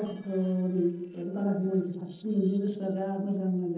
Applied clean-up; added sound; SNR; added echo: neural separator model SepFormer DNS4.